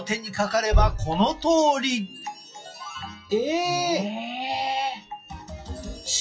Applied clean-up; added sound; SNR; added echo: classical method WPE with log-MMSE.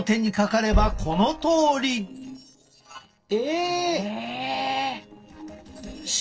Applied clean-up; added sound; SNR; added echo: neural separator model SepFormer DNS4.